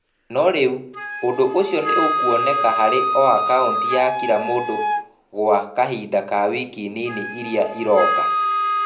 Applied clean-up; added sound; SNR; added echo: none; Wind instrument, woodwind instrument; 3 dB; reverberation time 0.4 s.